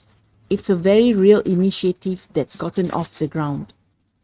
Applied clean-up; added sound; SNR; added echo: neural mask model RNNoise.